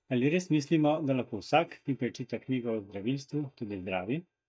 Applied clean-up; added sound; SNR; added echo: neural mask model DeepFilterNet 3.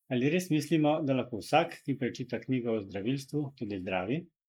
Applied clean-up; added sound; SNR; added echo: neural mask model Resemble Enhance denoiser.